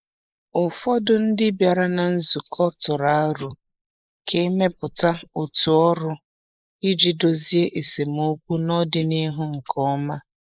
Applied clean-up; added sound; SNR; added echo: neural mask model Resemble Enhance denoiser.